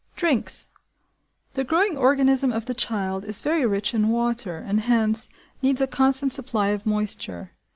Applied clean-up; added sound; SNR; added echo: none; none; none; none.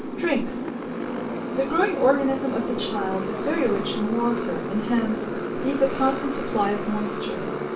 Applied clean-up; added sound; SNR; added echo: none; Motorcycle; 3 dB; reverberation time 0.3 s.